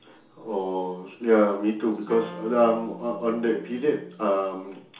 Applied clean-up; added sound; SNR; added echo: none; Wind instrument, woodwind instrument; 18 dB; reverberation time 0.7 s.